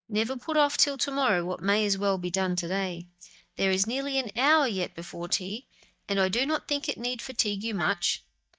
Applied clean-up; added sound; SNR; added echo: neural mask model DeepFilterNet 3.